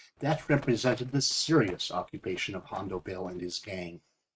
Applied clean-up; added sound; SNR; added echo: neural mask model RNNoise.